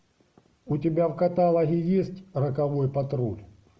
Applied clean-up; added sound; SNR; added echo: none; none; none; none.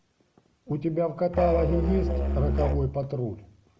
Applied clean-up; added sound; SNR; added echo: none; Musical instrument; -1 dB; none.